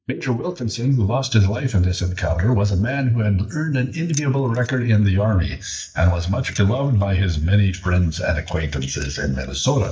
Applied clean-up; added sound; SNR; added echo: neural mask model DeepFilterNet 3.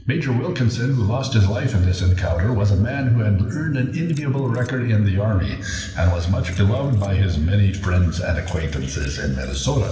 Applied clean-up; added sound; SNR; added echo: neural separator model SepFormer DNS4.